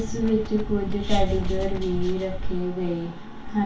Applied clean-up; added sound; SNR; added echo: none; Wind; 18 dB; reverberation time 0.3 s.